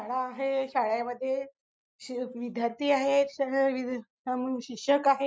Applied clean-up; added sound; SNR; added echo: none; none; none; none.